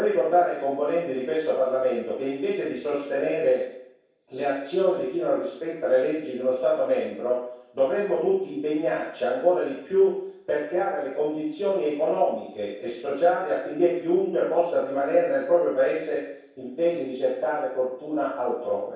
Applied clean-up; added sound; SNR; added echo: none; none; none; reverberation time 0.7 s.